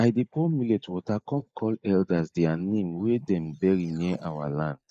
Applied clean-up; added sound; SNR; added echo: neural mask model Resemble Enhance denoiser.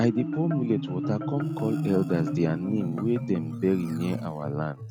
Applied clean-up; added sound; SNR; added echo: none; Marimba, xylophone; 4 dB; none.